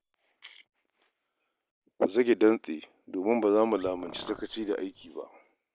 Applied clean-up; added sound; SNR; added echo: none; Car; 18 dB; none.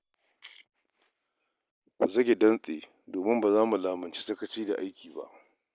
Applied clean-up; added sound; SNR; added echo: none; none; none; none.